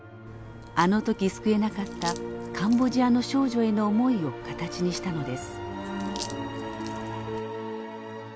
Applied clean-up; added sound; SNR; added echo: none; Crack; 17 dB; none.